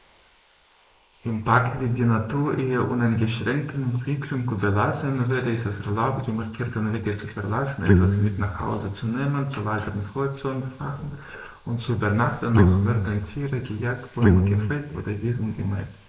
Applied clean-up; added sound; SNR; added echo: neural mask model Resemble Enhance denoiser.